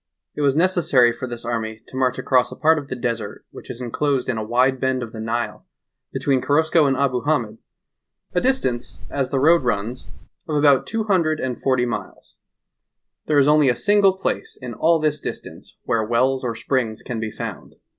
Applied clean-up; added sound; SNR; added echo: none; Wind; 8 dB; none.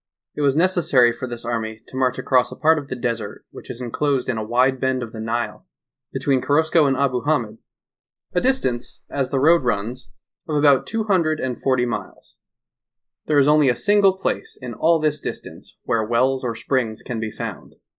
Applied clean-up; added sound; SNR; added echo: neural mask model Resemble Enhance denoiser.